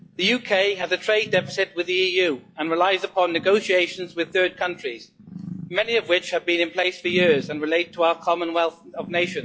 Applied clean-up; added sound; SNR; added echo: classical method log-MMSE.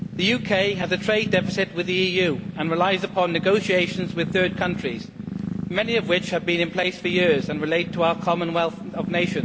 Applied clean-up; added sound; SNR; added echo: none; Purr; 7 dB; none.